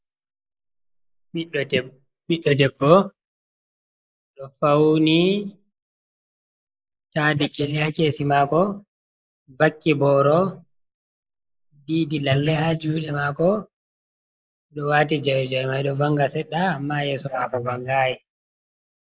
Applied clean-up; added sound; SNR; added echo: neural mask model Resemble Enhance denoiser.